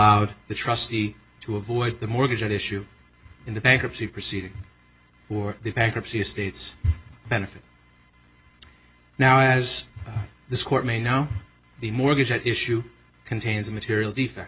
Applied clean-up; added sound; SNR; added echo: none; none; none; none.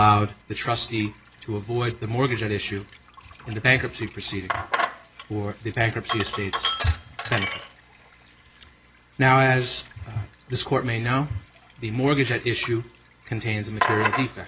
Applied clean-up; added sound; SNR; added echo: none; Sink (filling or washing); 8 dB; none.